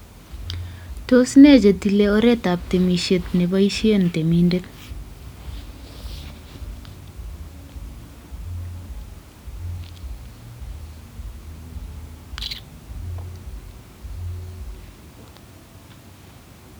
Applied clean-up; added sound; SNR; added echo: none; none; none; none.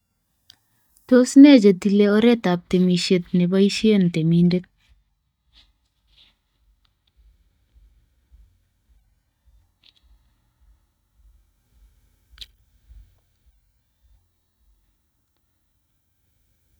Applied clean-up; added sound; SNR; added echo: neural mask model DeepFilterNet 3.